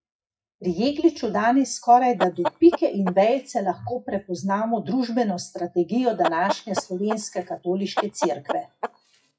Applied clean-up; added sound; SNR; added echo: classical method WPE with log-MMSE.